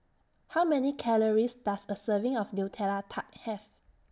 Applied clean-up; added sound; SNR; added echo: none; none; none; none.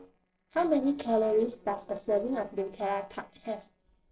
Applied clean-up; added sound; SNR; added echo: neural separator model SepFormer DNS4.